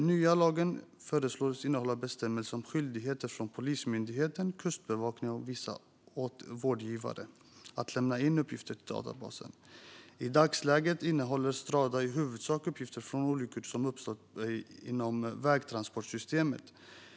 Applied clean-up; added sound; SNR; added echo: none; none; none; none.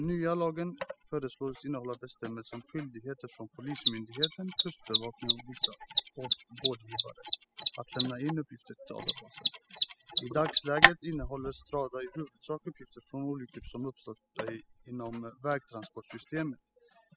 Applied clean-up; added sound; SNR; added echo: classical method spectral subtraction.